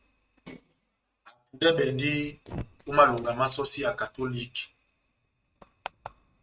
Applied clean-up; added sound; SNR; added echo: neural mask model RNNoise.